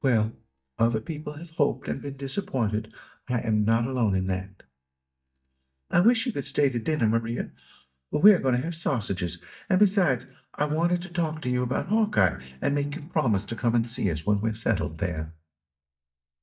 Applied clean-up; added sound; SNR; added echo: neural mask model DeepFilterNet 3.